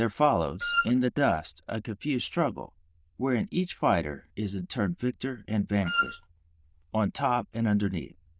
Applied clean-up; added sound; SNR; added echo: neural diffusion model UNIVERSE++.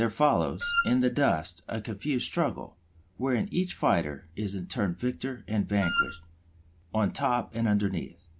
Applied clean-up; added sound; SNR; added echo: none; Wind instrument, woodwind instrument; 2 dB; none.